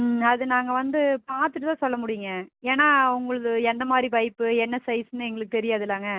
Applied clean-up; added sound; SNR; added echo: none; none; none; none.